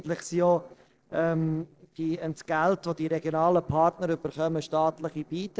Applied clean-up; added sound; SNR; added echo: neural separator model SepFormer DNS4.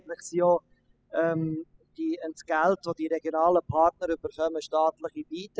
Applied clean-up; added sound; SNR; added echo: classical method spectral subtraction.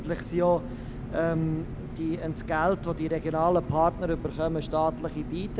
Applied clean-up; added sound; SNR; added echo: none; Engine; 9 dB; none.